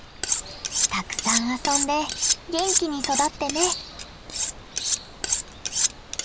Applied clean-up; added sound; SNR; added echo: none; Cutlery, silverware; -2 dB; none.